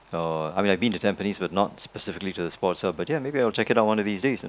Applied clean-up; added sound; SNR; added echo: none; none; none; none.